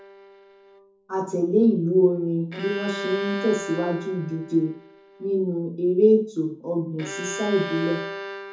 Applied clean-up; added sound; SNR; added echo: none; Bowed string instrument; 12 dB; reverberation time 0.5 s.